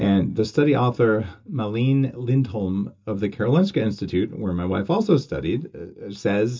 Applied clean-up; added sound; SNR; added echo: none; none; none; reverberation time 0.2 s.